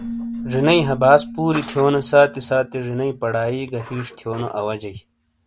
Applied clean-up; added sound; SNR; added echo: none; Keyboard (musical); 14 dB; none.